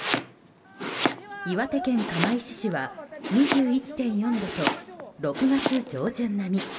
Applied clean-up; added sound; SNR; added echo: none; Domestic sounds, home sounds; 5 dB; reverberation time 2.0 s.